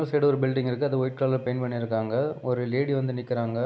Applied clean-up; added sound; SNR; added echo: none; none; none; none.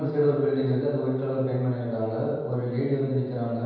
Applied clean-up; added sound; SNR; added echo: none; none; none; reverberation time 1.2 s.